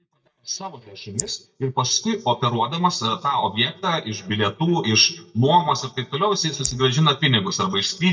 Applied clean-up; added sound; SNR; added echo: neural mask model DeepFilterNet 3.